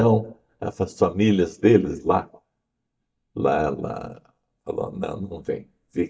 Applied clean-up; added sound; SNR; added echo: neural mask model DeepFilterNet 3.